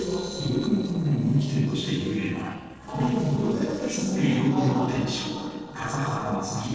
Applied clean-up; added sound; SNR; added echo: neural separator model SepFormer DNS4.